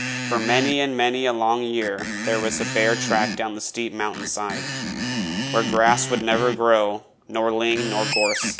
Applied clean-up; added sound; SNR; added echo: none; Screech; 6 dB; none.